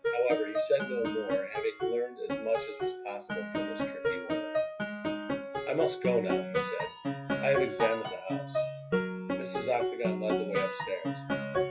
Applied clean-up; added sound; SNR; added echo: classical method WPE with log-MMSE.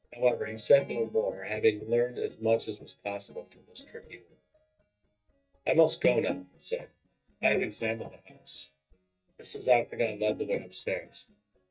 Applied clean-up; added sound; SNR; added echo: neural mask model DeepFilterNet 3.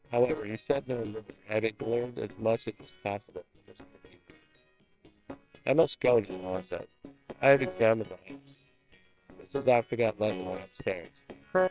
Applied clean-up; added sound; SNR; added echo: neural separator model SepFormer WHAMR!.